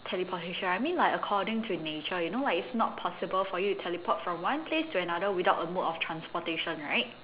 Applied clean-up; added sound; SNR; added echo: none; none; none; none.